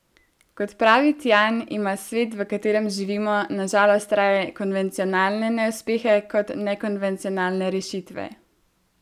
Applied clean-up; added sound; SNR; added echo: none; none; none; none.